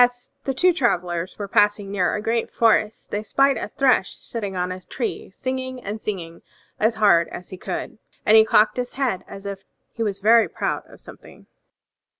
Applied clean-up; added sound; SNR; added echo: none; none; none; none.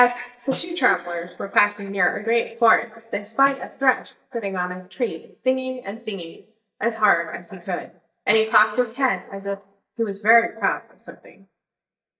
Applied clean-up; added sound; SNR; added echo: neural mask model DeepFilterNet 3.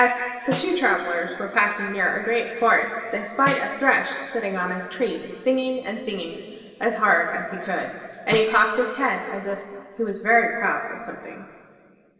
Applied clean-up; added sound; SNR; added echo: none; Snare drum; 14 dB; reverberation time 2.4 s.